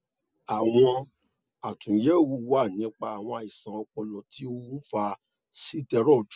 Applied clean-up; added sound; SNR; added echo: none; none; none; none.